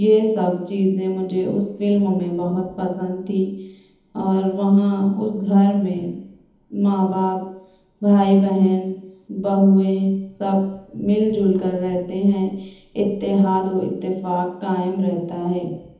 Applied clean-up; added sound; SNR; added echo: none; none; none; reverberation time 1.3 s.